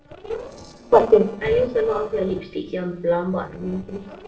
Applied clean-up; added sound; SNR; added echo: neural separator model SepFormer DNS4.